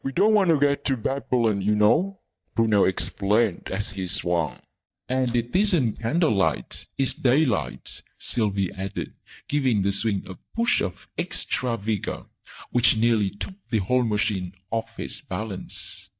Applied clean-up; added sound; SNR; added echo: neural mask model DeepFilterNet 3.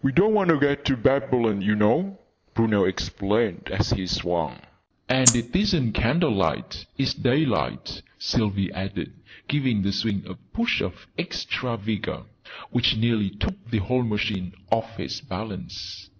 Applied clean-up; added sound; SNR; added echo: none; Rattle (instrument); -3 dB; none.